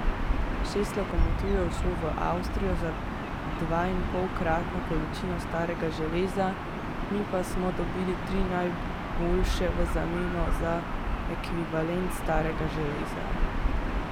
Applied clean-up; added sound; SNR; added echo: none; Gull, seagull / Ocean; -2 dB; none.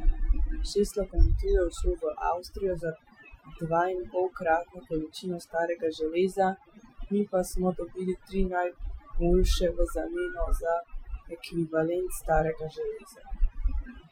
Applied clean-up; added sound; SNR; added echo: classical method Wiener filter.